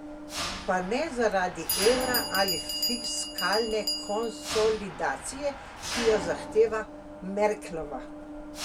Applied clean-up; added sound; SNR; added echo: none; Bell + Mechanisms; 5 dB; none.